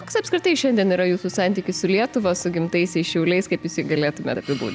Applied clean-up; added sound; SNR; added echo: none; none; none; none.